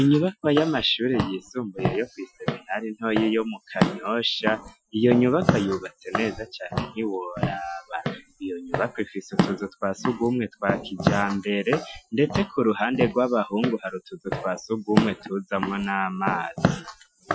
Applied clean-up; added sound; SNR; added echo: classical method Wiener filter.